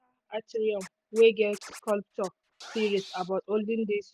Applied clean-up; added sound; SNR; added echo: none; Scratching (performance technique); 19 dB; none.